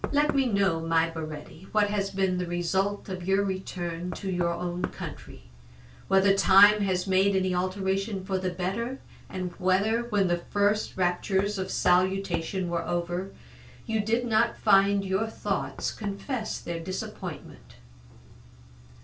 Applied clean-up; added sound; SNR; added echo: none; Knock; 16 dB; reverberation time 0.2 s.